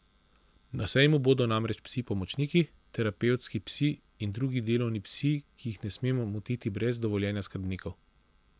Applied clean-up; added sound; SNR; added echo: none; none; none; none.